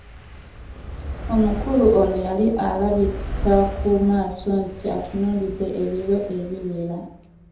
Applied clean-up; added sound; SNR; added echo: none; Fire; 10 dB; reverberation time 0.9 s.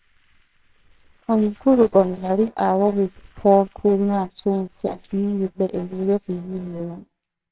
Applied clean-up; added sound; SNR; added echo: neural separator model SepFormer WHAMR!.